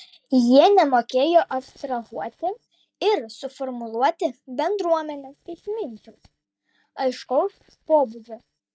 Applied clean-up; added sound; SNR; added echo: neural mask model DeepFilterNet 3.